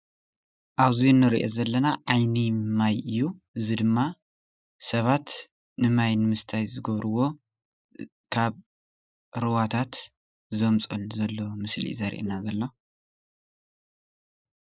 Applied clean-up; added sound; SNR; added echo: neural mask model Resemble Enhance denoiser.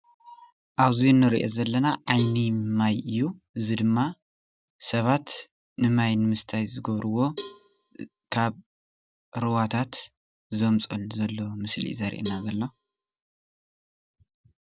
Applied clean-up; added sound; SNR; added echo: none; Cowbell; 19 dB; none.